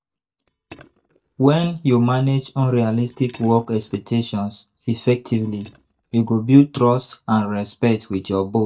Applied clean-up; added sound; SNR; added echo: neural mask model DeepFilterNet 3.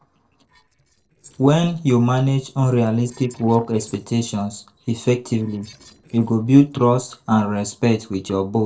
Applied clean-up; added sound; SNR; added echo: neural separator model SepFormer DNS4.